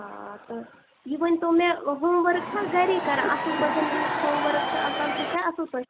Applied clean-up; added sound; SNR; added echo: none; Crowd / Cheering; 2 dB; none.